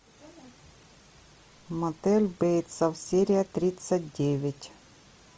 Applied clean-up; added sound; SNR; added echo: none; none; none; none.